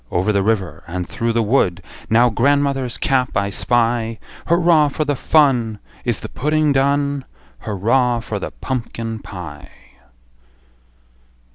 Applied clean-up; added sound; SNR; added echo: none; none; none; none.